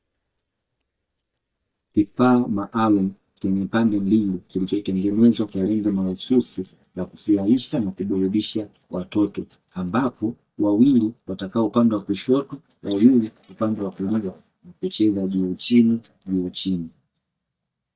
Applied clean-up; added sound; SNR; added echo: neural mask model DeepFilterNet 3.